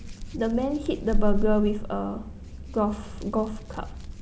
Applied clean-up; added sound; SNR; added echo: none; Hands; 1 dB; none.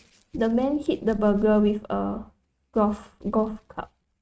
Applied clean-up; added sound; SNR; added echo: neural mask model RNNoise.